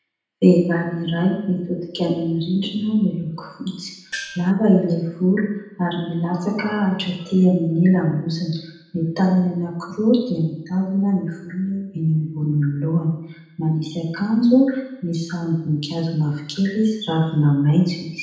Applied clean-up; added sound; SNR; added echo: none; Gong; 11 dB; reverberation time 0.9 s.